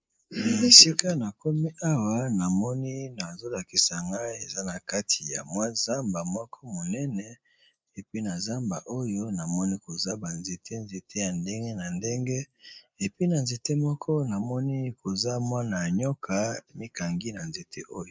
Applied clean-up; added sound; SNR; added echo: neural mask model Resemble Enhance denoiser.